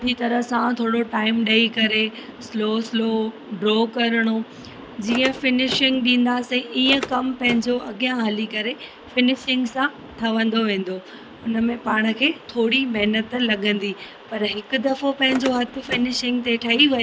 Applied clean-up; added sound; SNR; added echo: none; Car; 12 dB; none.